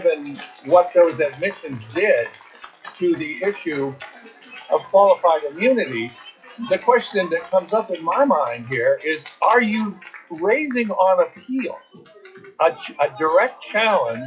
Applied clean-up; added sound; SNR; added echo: classical method WPE with log-MMSE.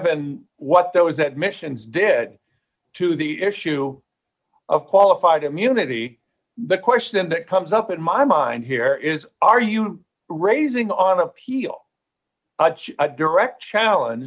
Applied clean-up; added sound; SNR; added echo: none; none; none; none.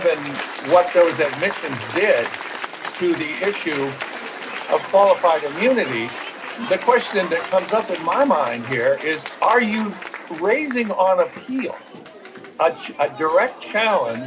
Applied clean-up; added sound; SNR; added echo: none; Applause / Cheering; 11 dB; reverberation time 0.2 s.